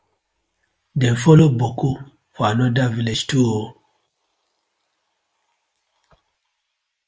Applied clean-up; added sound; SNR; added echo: neural mask model Resemble Enhance denoiser.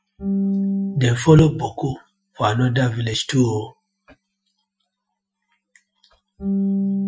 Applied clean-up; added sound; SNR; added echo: classical method Wiener filter.